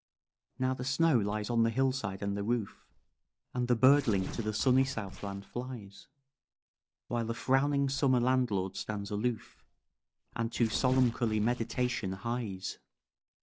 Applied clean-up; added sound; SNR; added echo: none; Tearing; 18 dB; none.